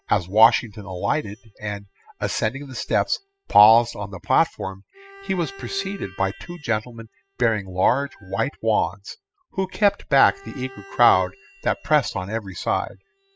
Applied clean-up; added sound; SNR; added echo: classical method spectral subtraction.